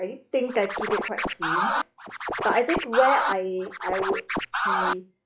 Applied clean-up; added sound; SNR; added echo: classical method log-MMSE.